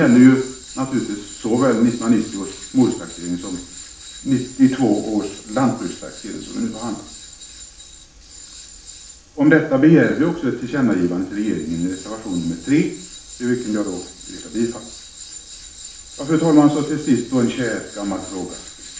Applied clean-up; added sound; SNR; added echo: none; Tools; 18 dB; reverberation time 0.5 s.